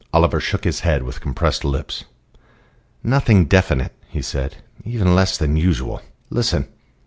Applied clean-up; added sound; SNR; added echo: none; none; none; none.